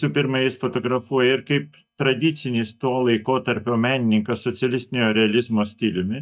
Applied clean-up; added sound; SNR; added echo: neural mask model DeepFilterNet 3.